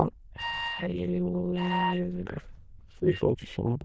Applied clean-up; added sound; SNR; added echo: neural diffusion model UNIVERSE++.